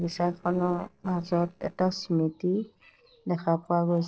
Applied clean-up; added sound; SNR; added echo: neural separator model SepFormer DNS4.